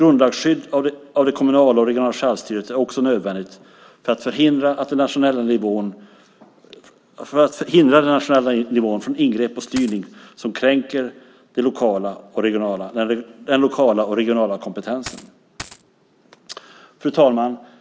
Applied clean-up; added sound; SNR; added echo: none; Coin (dropping); 16 dB; none.